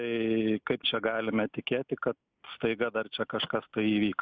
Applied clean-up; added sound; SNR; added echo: neural mask model Resemble Enhance denoiser.